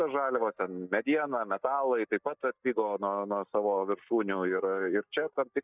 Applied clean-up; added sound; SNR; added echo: neural mask model DeepFilterNet 3.